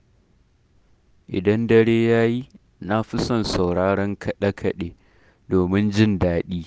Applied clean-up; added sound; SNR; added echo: none; none; none; none.